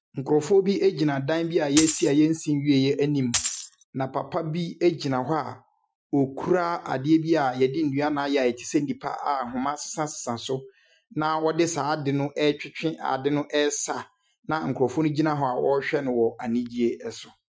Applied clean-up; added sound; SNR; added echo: classical method Wiener filter.